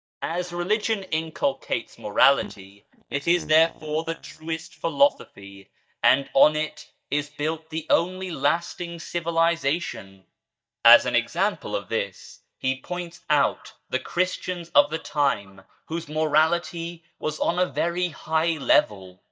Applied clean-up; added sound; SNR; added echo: neural mask model DeepFilterNet 3.